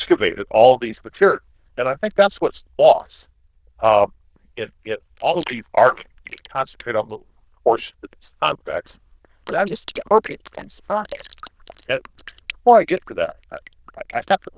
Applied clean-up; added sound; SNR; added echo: neural diffusion model UNIVERSE++.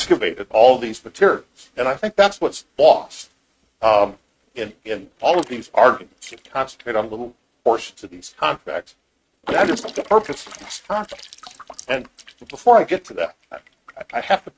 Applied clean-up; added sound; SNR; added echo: neural mask model RNNoise.